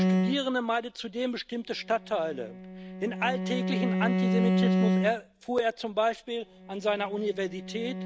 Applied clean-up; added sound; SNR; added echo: none; Bowed string instrument; -1 dB; none.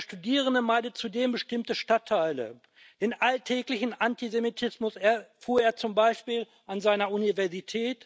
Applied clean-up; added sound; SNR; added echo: none; none; none; none.